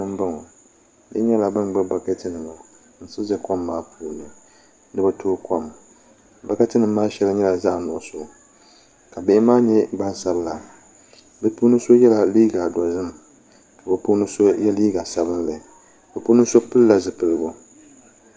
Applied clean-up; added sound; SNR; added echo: none; none; none; none.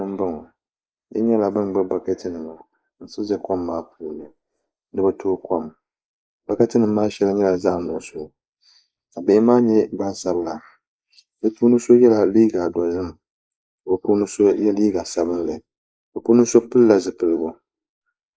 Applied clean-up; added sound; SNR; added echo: neural mask model Resemble Enhance denoiser.